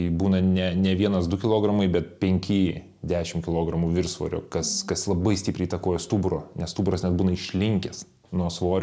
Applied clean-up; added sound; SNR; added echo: none; none; none; none.